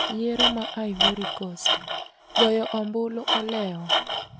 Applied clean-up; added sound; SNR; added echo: none; Tools; -2 dB; none.